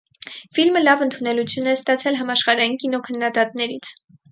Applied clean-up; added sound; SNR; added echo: none; none; none; none.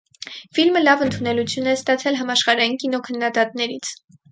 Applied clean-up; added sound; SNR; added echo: none; Electric guitar; 13 dB; none.